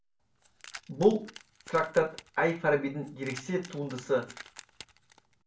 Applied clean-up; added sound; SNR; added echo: none; Keys jangling; 19 dB; reverberation time 0.3 s.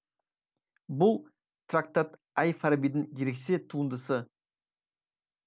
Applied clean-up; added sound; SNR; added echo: none; none; none; none.